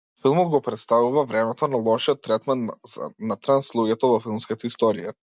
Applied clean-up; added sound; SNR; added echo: none; none; none; none.